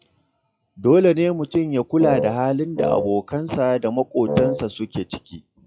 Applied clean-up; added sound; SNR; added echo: classical method WPE with log-MMSE.